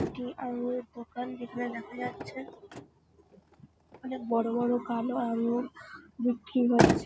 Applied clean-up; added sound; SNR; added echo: none; Motor vehicle (road); 3 dB; none.